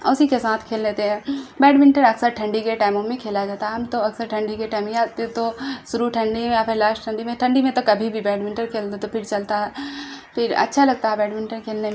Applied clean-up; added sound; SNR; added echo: none; none; none; none.